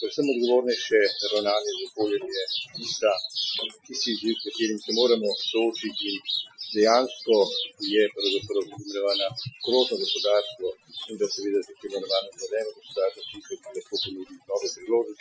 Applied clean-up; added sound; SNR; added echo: classical method Wiener filter.